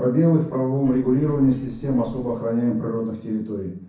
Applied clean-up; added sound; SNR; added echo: none; Bird; 20 dB; reverberation time 0.6 s.